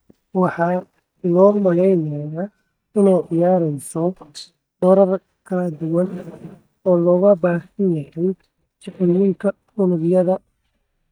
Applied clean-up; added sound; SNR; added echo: neural mask model DeepFilterNet 3.